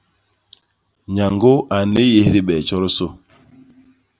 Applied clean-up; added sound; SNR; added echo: none; none; none; none.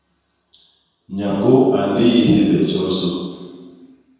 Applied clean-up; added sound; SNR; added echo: none; none; none; reverberation time 1.2 s.